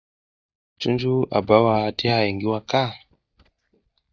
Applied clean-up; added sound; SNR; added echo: neural mask model DeepFilterNet 3.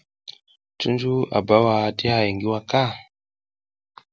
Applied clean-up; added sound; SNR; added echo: none; none; none; none.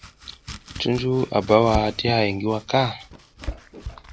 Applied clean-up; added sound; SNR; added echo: none; Domestic sounds, home sounds; 13 dB; none.